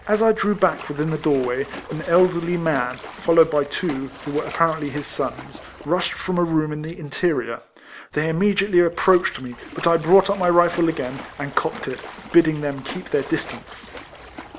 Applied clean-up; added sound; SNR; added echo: none; Splash, splatter; 17 dB; none.